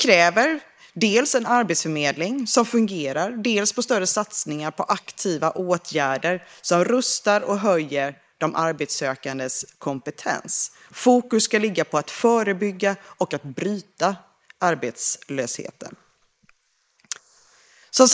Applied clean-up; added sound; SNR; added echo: neural mask model Resemble Enhance denoiser.